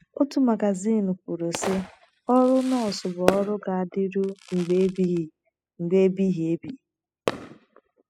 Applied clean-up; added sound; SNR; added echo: classical method spectral subtraction.